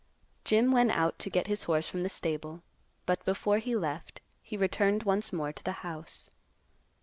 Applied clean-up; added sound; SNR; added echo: none; none; none; none.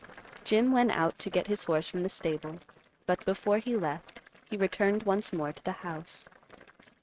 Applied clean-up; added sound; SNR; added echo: neural mask model RNNoise.